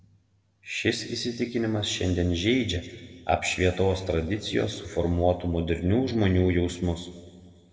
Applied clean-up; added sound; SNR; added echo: none; none; none; reverberation time 1.6 s.